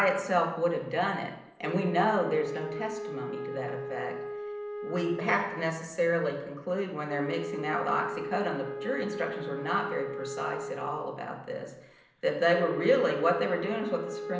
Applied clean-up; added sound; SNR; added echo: none; Wind instrument, woodwind instrument; 8 dB; reverberation time 0.8 s.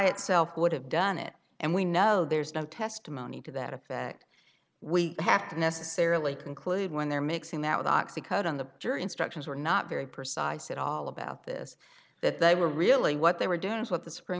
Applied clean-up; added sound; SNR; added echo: none; none; none; none.